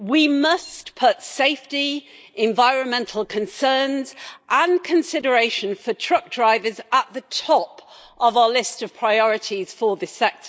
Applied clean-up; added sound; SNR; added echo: neural mask model Resemble Enhance denoiser.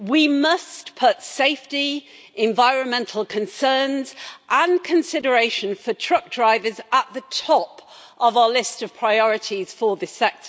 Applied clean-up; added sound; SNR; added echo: none; none; none; none.